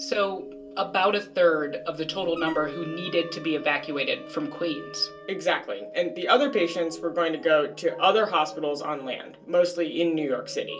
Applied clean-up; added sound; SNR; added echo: none; Wind instrument, woodwind instrument; 18 dB; reverberation time 0.2 s.